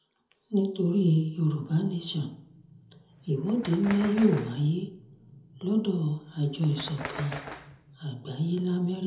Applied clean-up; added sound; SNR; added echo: none; Bird; 14 dB; reverberation time 0.8 s.